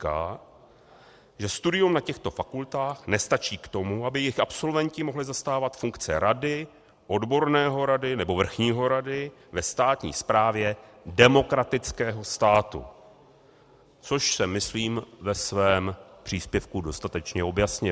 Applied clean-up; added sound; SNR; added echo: none; none; none; none.